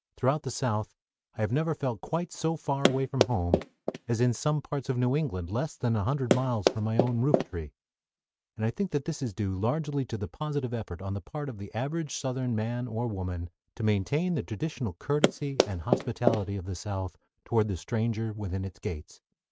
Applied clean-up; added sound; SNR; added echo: neural mask model RNNoise.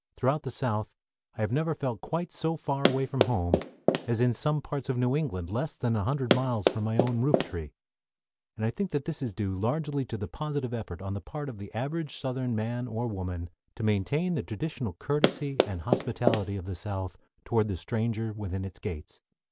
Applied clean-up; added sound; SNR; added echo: none; Run; -2 dB; none.